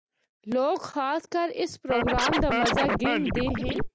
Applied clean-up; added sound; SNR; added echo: none; Scratching (performance technique); -1 dB; none.